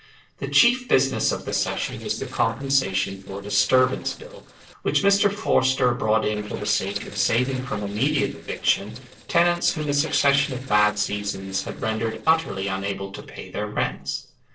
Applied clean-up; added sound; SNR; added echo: neural separator model SepFormer DNS4.